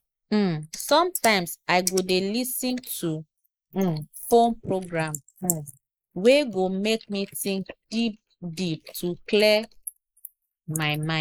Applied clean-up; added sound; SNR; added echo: neural mask model Resemble Enhance denoiser.